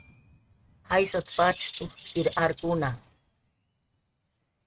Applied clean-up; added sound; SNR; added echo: neural mask model RNNoise.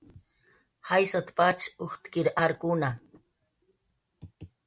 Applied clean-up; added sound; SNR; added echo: none; none; none; none.